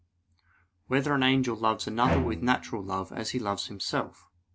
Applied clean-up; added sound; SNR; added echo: none; Bowed string instrument; 4 dB; none.